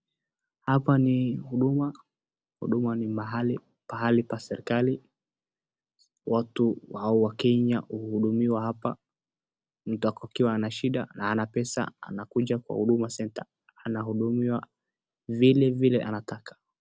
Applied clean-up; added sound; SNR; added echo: none; none; none; none.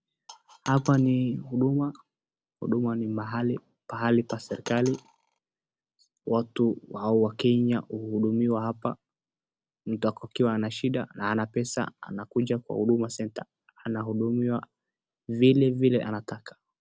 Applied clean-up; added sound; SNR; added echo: none; Coin (dropping); 19 dB; none.